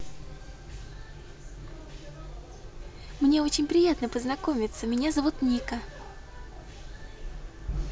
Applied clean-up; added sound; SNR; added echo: none; none; none; none.